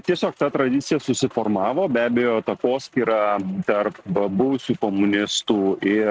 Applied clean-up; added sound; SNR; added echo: neural mask model RNNoise.